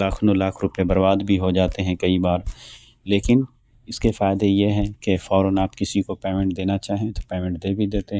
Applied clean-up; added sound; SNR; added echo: neural mask model DeepFilterNet 3.